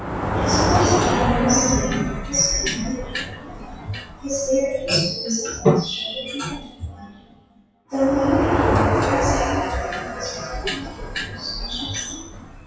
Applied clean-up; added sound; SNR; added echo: classical method WPE with log-MMSE.